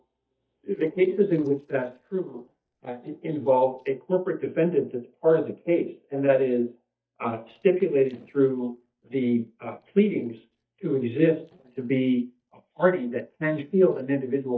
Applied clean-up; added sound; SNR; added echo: neural mask model DeepFilterNet 3.